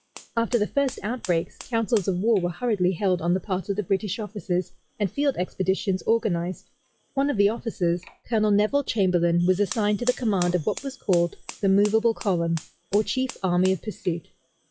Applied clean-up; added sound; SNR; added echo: classical method log-MMSE.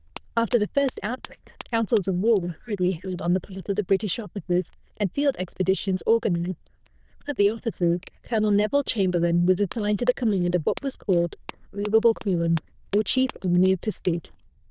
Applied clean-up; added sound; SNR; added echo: neural diffusion model UNIVERSE++.